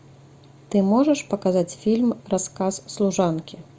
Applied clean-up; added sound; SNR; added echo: none; none; none; none.